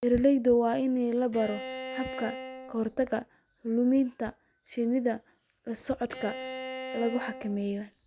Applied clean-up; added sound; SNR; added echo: none; Bowed string instrument; 11 dB; none.